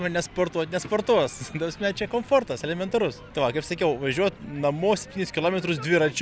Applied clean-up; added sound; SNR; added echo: none; none; none; none.